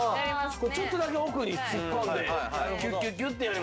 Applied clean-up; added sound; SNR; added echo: none; none; none; none.